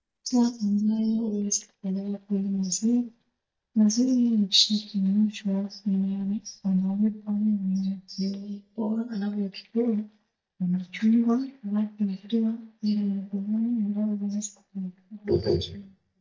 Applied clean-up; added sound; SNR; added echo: neural mask model DeepFilterNet 3.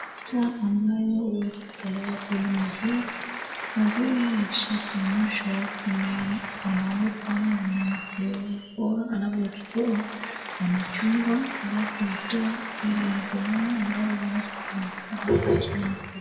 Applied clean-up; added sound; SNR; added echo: none; Applause; 10 dB; reverberation time 1.2 s.